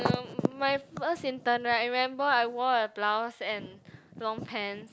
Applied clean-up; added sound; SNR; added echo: none; none; none; none.